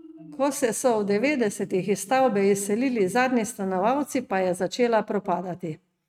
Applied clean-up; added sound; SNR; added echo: neural mask model RNNoise.